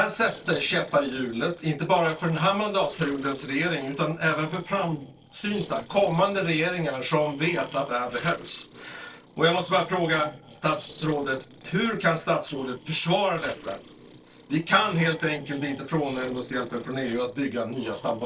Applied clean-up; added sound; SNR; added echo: neural separator model SepFormer DNS4.